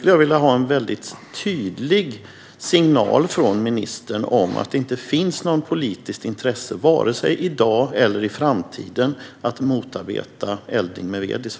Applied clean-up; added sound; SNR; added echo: none; none; none; none.